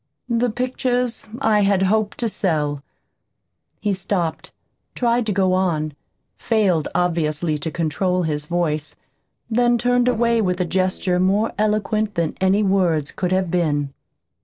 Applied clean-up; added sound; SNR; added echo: neural separator model SepFormer DNS4.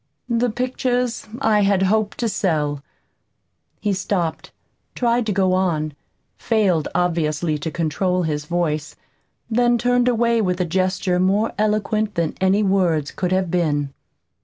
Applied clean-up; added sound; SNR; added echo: none; none; none; none.